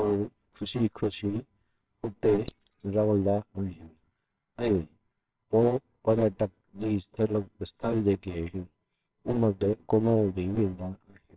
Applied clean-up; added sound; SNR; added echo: neural separator model SepFormer WHAMR!.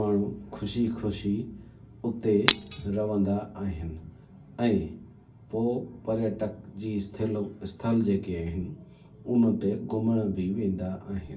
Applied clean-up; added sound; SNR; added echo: none; Shatter; 1 dB; reverberation time 0.1 s.